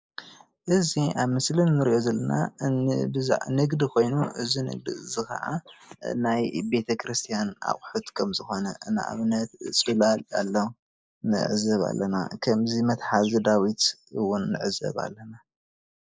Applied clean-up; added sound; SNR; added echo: neural mask model Resemble Enhance denoiser.